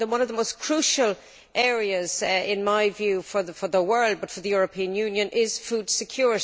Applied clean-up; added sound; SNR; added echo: none; none; none; none.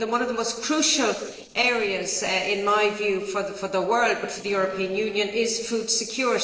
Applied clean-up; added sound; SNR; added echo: neural separator model SepFormer DNS4.